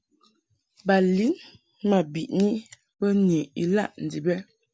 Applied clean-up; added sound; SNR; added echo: none; none; none; none.